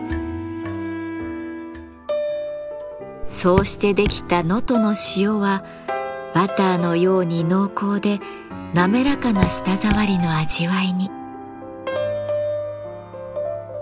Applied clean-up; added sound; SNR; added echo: none; Raindrop / Drip; 4 dB; none.